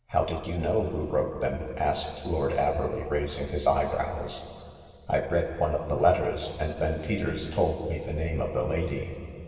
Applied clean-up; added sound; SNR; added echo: none; none; none; reverberation time 2.6 s.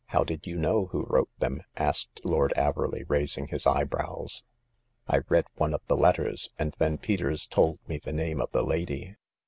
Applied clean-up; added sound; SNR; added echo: none; none; none; none.